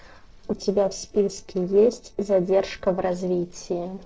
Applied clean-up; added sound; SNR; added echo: neural separator model SepFormer DNS4.